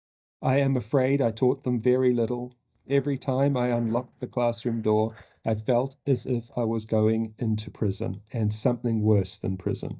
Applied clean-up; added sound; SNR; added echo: neural mask model DeepFilterNet 3.